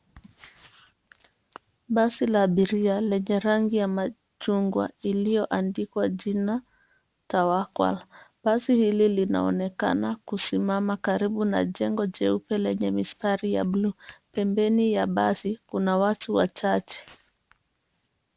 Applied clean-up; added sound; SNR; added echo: none; none; none; none.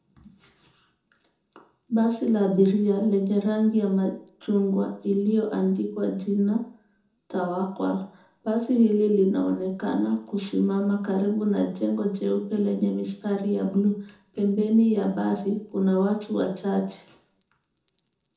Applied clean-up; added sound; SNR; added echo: none; Chime; 19 dB; reverberation time 0.5 s.